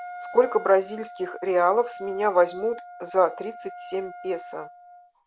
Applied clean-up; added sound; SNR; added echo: none; Wind instrument, woodwind instrument; 15 dB; none.